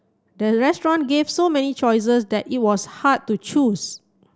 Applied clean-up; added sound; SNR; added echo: none; none; none; none.